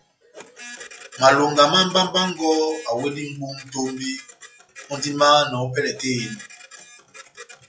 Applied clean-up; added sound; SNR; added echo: classical method log-MMSE.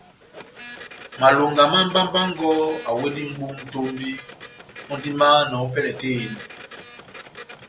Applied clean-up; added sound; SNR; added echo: none; Printer; 18 dB; none.